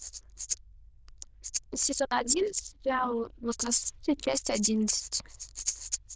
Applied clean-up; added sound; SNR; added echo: neural diffusion model UNIVERSE++.